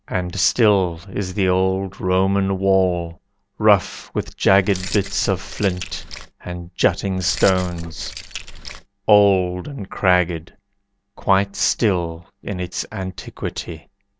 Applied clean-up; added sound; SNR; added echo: none; Keys jangling; 11 dB; none.